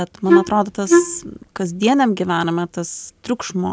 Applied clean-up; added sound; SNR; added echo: none; Wind instrument, woodwind instrument; -4 dB; none.